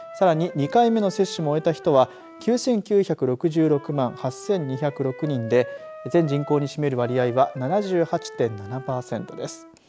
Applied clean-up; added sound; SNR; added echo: none; Wind instrument, woodwind instrument; 17 dB; none.